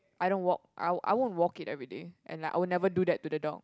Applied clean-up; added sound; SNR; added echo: none; none; none; none.